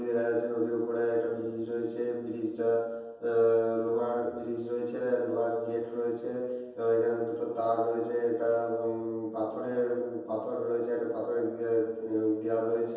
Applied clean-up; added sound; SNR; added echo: none; none; none; reverberation time 1.1 s.